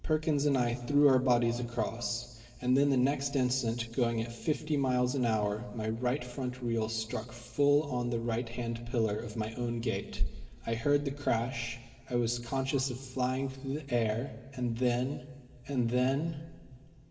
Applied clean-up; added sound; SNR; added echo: none; none; none; reverberation time 2.3 s.